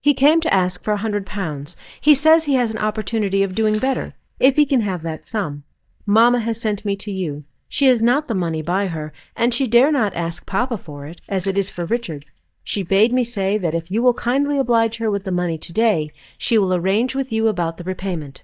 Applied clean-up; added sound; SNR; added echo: neural mask model DeepFilterNet 3.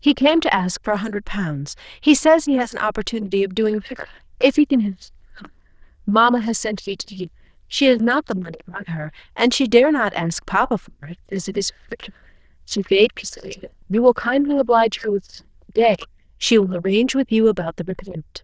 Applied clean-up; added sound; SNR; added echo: neural diffusion model UNIVERSE++.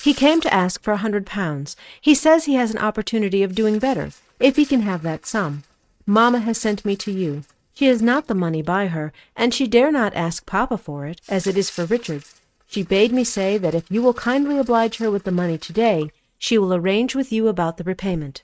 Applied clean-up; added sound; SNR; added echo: neural mask model RNNoise.